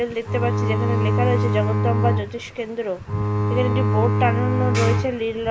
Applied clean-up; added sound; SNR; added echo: none; Bowed string instrument; -4 dB; none.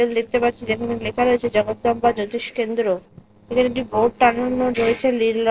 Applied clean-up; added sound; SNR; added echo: neural separator model SepFormer DNS4.